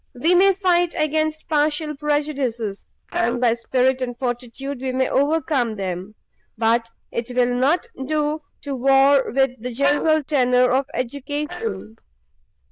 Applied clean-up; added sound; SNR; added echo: neural diffusion model UNIVERSE++.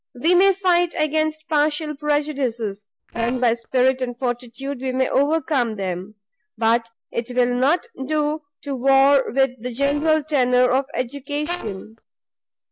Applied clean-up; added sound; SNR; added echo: neural separator model SepFormer DNS4.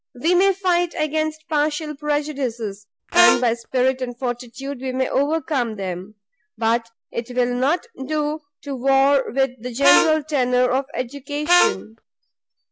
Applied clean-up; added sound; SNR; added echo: none; Harmonica; -1 dB; none.